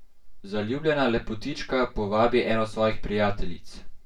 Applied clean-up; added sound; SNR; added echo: none; none; none; reverberation time 0.2 s.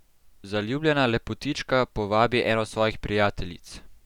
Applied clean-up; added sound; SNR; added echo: none; none; none; none.